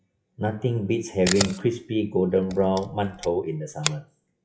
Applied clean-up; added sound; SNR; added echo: classical method WPE with log-MMSE.